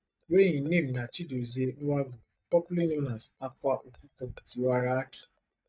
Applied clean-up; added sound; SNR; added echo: neural mask model DeepFilterNet 3.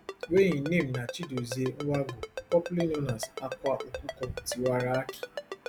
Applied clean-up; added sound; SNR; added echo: none; Ringtone; 10 dB; none.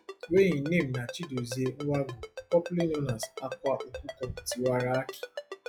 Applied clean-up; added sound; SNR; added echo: classical method log-MMSE.